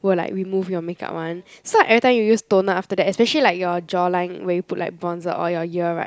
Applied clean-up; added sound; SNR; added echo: none; none; none; none.